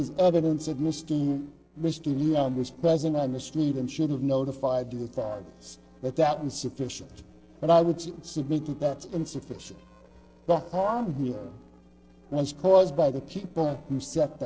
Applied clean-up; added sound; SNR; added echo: neural separator model SepFormer DNS4.